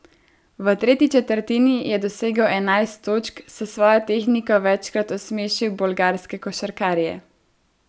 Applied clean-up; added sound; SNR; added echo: none; none; none; none.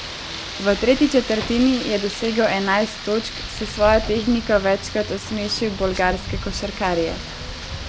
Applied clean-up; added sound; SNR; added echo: none; Rain; 9 dB; none.